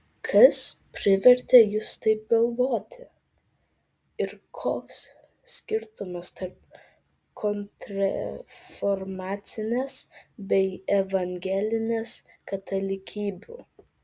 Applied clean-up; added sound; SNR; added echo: none; none; none; none.